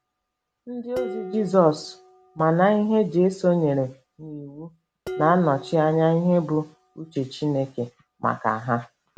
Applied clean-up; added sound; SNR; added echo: none; Dishes, pots, and pans; 18 dB; none.